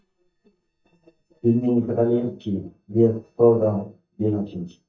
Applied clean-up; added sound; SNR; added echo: neural mask model DeepFilterNet 3.